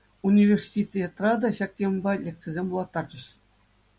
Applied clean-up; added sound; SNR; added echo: none; none; none; none.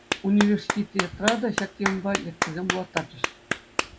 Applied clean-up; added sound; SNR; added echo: none; Clapping; 3 dB; none.